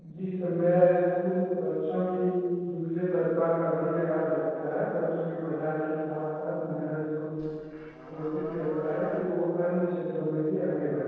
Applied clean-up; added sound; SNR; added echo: neural separator model SepFormer DNS4.